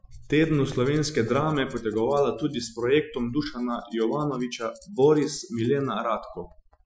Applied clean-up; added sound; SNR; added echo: classical method Wiener filter.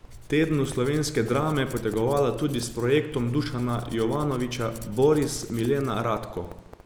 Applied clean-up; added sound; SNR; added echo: none; Tools + Crackle; 16 dB; none.